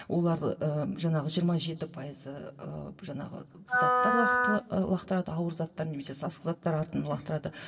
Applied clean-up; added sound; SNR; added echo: none; Wind instrument, woodwind instrument; -3 dB; reverberation time 1.6 s.